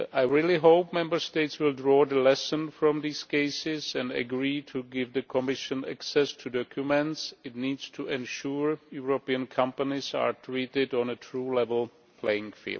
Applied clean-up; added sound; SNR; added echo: none; none; none; none.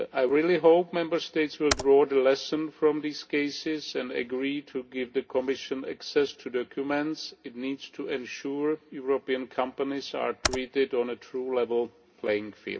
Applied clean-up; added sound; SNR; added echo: none; Computer keyboard; 8 dB; reverberation time 0.3 s.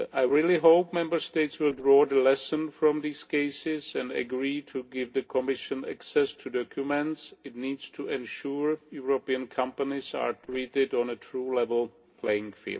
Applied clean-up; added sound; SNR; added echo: neural separator model SepFormer DNS4.